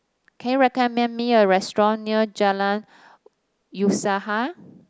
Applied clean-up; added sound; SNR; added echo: none; none; none; none.